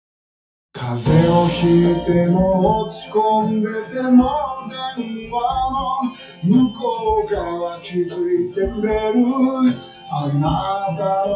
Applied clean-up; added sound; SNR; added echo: classical method WPE with log-MMSE.